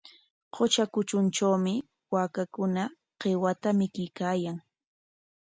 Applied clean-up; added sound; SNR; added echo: none; none; none; none.